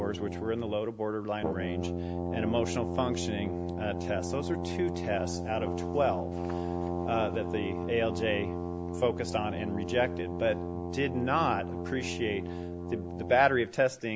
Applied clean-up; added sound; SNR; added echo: none; Brass instrument; 3 dB; none.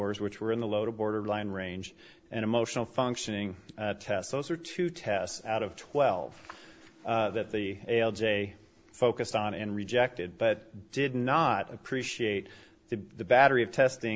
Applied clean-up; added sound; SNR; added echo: none; none; none; none.